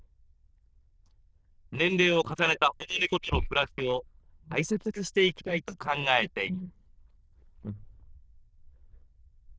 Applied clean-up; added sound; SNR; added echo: neural diffusion model UNIVERSE++.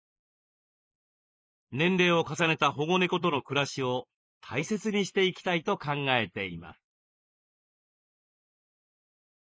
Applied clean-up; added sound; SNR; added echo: neural mask model Resemble Enhance denoiser.